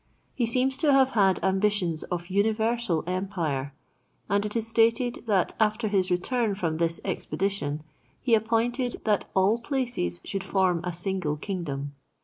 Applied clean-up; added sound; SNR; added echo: neural mask model Resemble Enhance denoiser.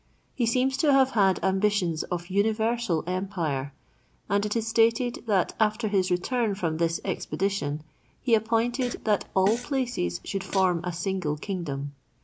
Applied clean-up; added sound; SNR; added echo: none; Fart; 16 dB; none.